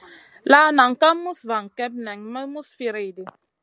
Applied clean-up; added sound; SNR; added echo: none; none; none; none.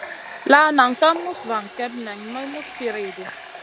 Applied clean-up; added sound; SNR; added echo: none; Water tap, faucet; 15 dB; none.